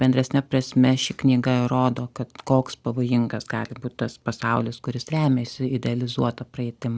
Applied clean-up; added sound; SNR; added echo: none; none; none; none.